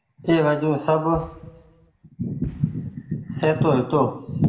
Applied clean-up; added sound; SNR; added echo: none; Boom; 20 dB; reverberation time 0.6 s.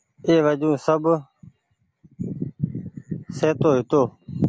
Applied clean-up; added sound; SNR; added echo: none; none; none; none.